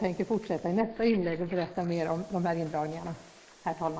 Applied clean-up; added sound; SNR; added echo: neural mask model Resemble Enhance denoiser.